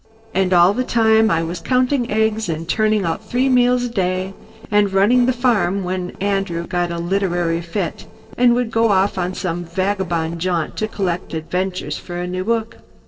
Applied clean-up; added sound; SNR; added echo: neural separator model SepFormer DNS4.